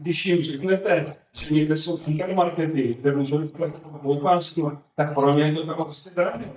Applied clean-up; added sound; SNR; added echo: neural mask model DeepFilterNet 3.